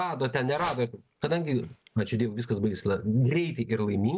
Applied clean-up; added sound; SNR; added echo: none; Whoosh, swoosh, swish; 12 dB; none.